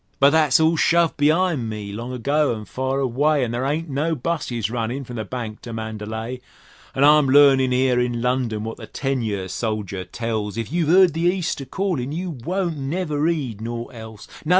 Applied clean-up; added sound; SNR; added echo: none; none; none; none.